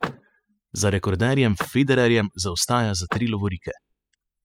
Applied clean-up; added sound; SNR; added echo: classical method spectral subtraction.